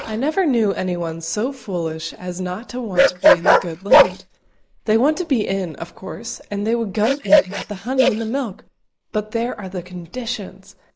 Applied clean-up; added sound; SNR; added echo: neural mask model Resemble Enhance denoiser.